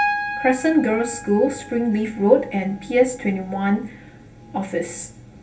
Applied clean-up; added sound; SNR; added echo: none; Piano; 11 dB; reverberation time 0.2 s.